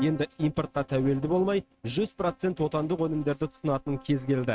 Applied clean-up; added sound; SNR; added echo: neural mask model RNNoise.